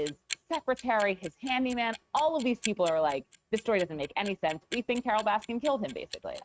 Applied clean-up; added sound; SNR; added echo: neural mask model RNNoise.